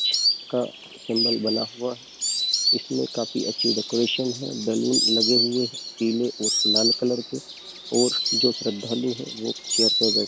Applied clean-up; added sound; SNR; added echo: none; Insect; 0 dB; none.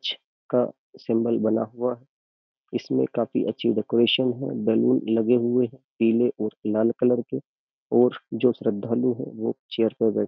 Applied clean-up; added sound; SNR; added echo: none; none; none; none.